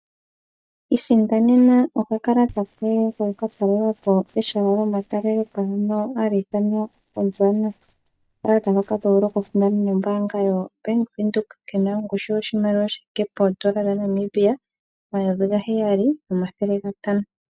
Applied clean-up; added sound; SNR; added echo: neural mask model DeepFilterNet 3.